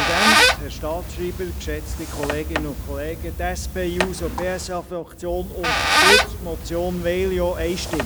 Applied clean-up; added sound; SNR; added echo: none; Squeak; -3 dB; none.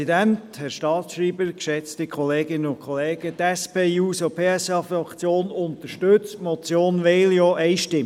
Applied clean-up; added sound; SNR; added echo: none; none; none; none.